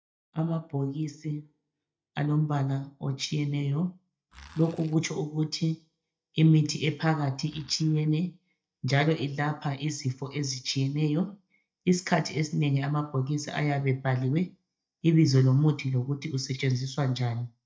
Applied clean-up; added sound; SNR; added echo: neural mask model DeepFilterNet 3.